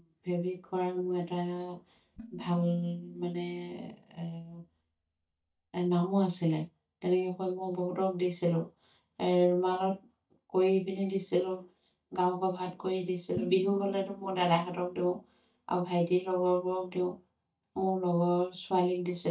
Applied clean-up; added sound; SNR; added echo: neural mask model DeepFilterNet 3.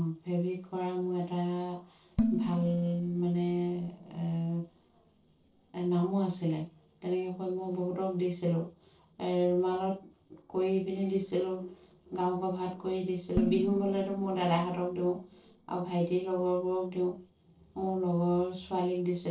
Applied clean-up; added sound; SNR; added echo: neural separator model SepFormer DNS4.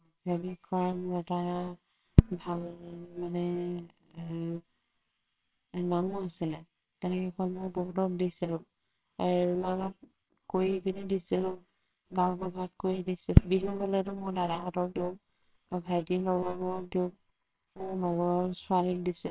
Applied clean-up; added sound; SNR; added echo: neural separator model SepFormer WHAMR!.